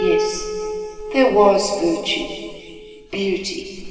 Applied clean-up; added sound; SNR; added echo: none; Piano; 7 dB; reverberation time 2.4 s.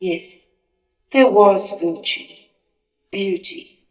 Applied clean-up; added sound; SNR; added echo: neural mask model DeepFilterNet 3.